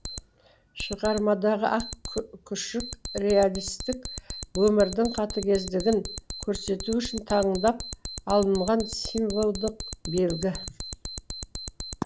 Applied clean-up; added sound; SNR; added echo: none; Alarm; 11 dB; none.